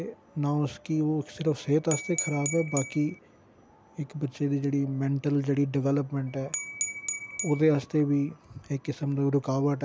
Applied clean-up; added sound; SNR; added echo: none; Glass / Bell; 7 dB; none.